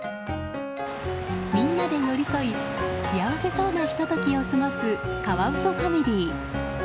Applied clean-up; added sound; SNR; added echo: none; Piano; 5 dB; none.